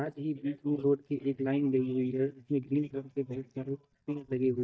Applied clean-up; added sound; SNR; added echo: neural mask model DeepFilterNet 3.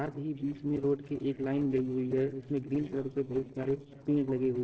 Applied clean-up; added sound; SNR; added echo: neural separator model SepFormer DNS4.